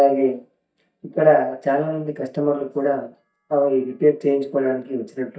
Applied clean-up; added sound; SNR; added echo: neural mask model DeepFilterNet 3.